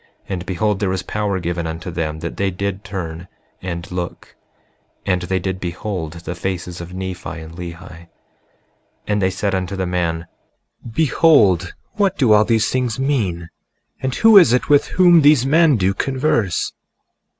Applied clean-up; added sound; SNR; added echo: none; none; none; none.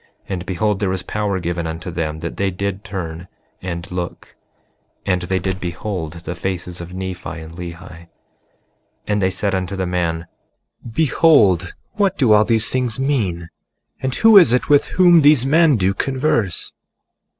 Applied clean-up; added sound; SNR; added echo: neural separator model SepFormer DNS4.